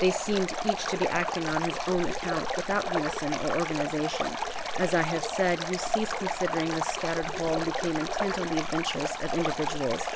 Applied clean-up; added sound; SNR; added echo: none; Stream; 2 dB; none.